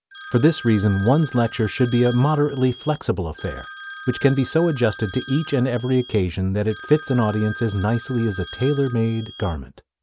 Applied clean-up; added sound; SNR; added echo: none; Telephone; 16 dB; none.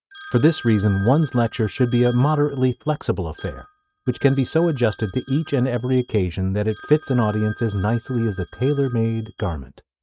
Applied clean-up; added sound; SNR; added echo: neural mask model RNNoise.